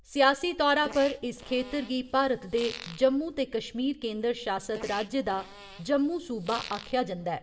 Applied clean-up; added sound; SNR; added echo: none; Fart; 17 dB; reverberation time 0.4 s.